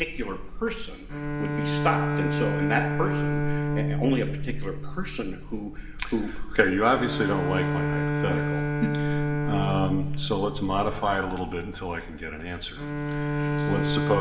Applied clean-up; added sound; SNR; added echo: none; Bowed string instrument; 1 dB; reverberation time 0.9 s.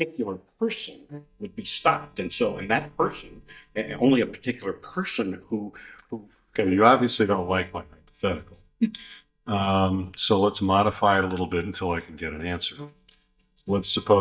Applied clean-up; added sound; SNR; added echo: neural mask model DeepFilterNet 3.